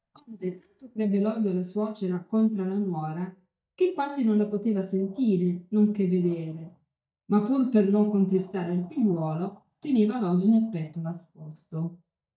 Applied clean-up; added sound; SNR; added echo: neural mask model DeepFilterNet 3.